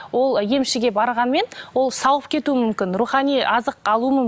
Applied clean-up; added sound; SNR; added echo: none; none; none; none.